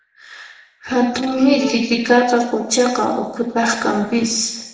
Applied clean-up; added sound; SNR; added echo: neural separator model SepFormer DNS4.